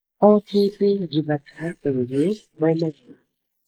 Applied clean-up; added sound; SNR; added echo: neural mask model Resemble Enhance denoiser.